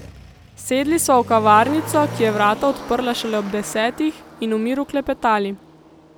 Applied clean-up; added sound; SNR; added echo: none; Motor vehicle (road); 14 dB; none.